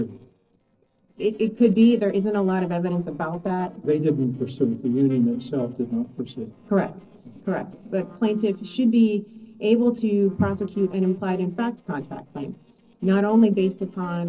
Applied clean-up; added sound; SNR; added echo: neural separator model SepFormer DNS4.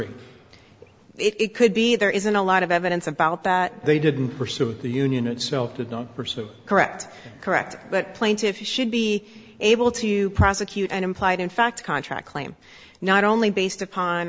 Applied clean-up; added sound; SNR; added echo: none; none; none; none.